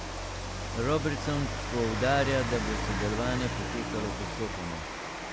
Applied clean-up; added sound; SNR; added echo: none; Rain; 1 dB; none.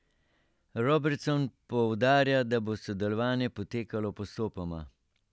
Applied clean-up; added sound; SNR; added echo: none; none; none; none.